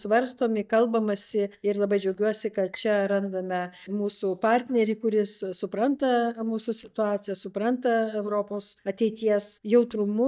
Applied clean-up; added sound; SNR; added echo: neural mask model DeepFilterNet 3.